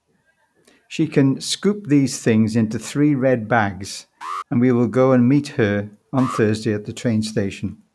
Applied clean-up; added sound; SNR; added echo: none; Alarm; 17 dB; none.